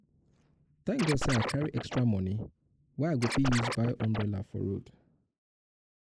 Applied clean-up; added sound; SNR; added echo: neural mask model Resemble Enhance denoiser.